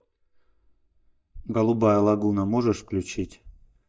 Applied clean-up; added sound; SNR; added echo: neural mask model DeepFilterNet 3.